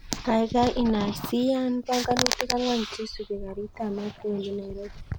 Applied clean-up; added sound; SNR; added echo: none; Thunder / Rain; 17 dB; none.